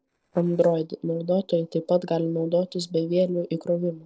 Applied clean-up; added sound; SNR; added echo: neural separator model SepFormer DNS4.